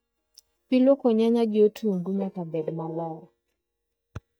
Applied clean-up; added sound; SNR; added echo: neural mask model DeepFilterNet 3.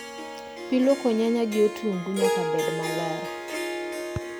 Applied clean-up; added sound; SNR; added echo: none; Harp; 4 dB; none.